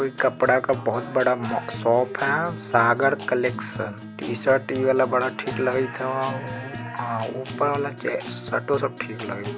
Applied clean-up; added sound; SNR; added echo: none; Guitar; 11 dB; none.